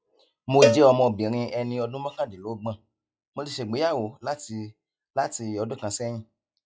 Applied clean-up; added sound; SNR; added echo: classical method log-MMSE.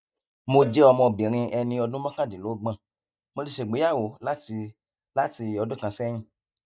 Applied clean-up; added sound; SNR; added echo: neural mask model DeepFilterNet 3.